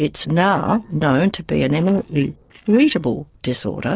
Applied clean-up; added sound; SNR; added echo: neural separator model SepFormer DNS4.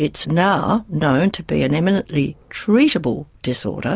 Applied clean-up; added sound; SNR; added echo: none; none; none; none.